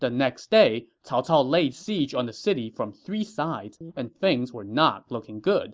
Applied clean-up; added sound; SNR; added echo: neural mask model Resemble Enhance denoiser.